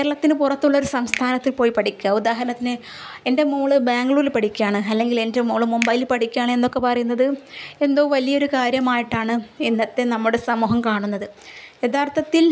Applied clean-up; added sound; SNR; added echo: none; Finger snapping; 16 dB; none.